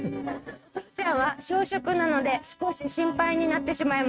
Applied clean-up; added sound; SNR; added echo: neural mask model RNNoise.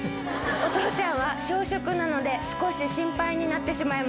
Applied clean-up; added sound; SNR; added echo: none; Bowed string instrument; 10 dB; none.